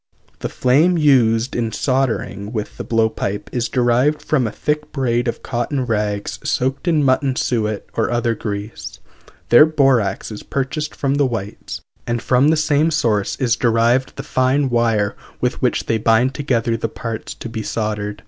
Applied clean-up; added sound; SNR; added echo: none; none; none; none.